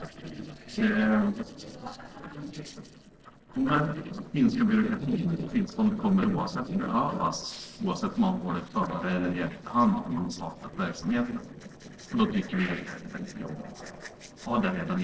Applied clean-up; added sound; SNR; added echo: neural separator model SepFormer DNS4.